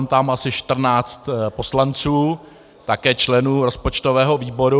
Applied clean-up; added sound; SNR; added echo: none; none; none; none.